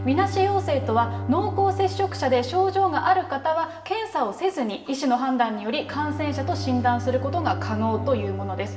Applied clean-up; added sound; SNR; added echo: none; Bowed string instrument; 8 dB; reverberation time 0.9 s.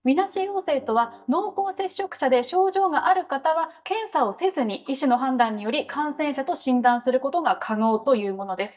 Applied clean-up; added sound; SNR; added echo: neural mask model DeepFilterNet 3.